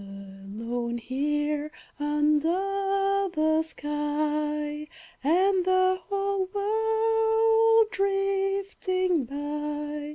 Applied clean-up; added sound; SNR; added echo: none; none; none; none.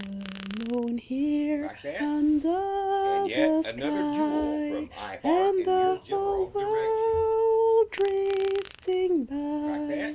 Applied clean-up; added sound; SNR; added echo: none; Fart; 12 dB; none.